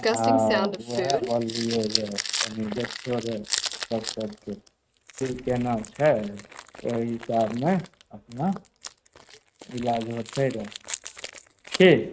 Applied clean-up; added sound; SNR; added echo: neural mask model RNNoise.